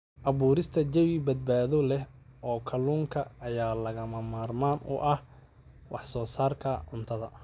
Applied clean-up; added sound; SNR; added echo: none; none; none; none.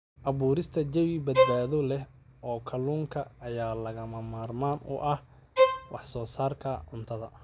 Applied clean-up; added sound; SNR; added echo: none; Bowed string instrument; -3 dB; none.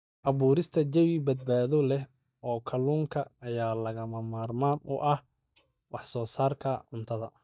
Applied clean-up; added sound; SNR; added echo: neural mask model DeepFilterNet 3.